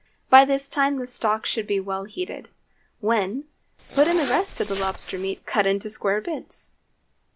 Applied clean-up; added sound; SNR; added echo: none; Zipper (clothing); 11 dB; none.